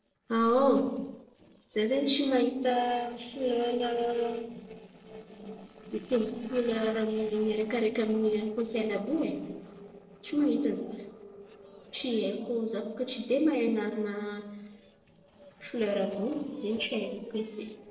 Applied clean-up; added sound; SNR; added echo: neural separator model SepFormer DNS4.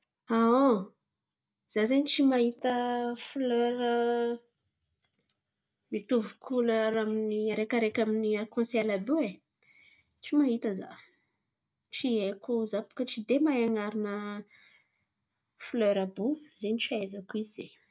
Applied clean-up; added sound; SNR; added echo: none; none; none; none.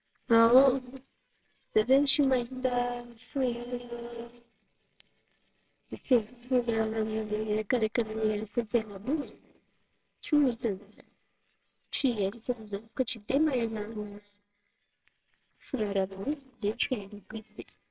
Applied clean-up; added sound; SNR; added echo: neural separator model SepFormer WHAMR!.